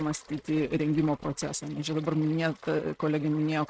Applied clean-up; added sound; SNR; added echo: neural mask model RNNoise.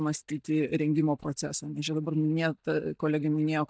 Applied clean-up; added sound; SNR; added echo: neural mask model DeepFilterNet 3.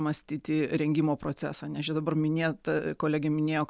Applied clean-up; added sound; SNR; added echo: none; none; none; none.